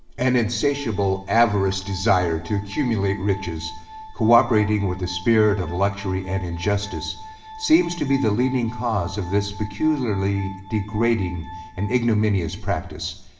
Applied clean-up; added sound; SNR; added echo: none; Glass; 18 dB; reverberation time 0.8 s.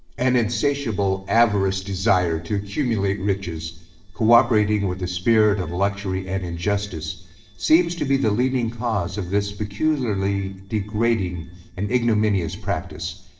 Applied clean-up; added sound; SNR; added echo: neural separator model SepFormer DNS4.